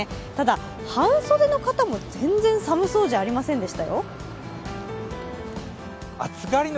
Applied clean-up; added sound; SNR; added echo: none; none; none; none.